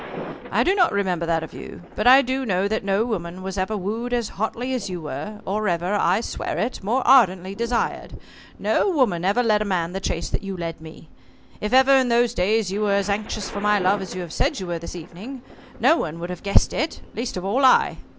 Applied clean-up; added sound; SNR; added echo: none; Thunder; 20 dB; none.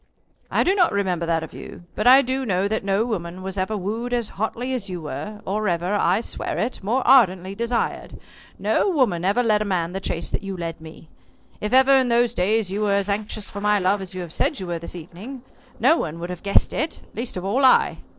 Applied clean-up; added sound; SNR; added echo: neural separator model SepFormer DNS4.